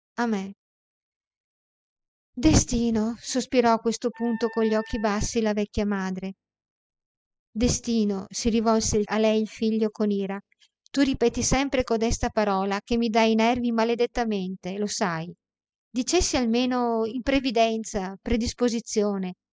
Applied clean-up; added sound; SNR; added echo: classical method spectral subtraction.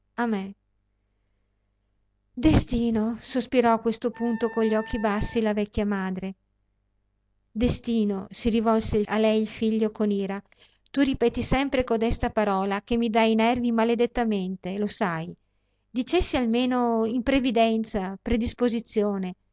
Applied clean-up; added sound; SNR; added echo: none; Wind instrument, woodwind instrument; 18 dB; none.